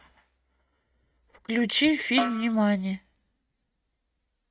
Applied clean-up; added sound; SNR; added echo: neural mask model RNNoise.